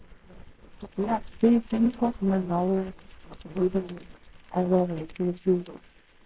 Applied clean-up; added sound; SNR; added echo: neural separator model SepFormer WHAMR!.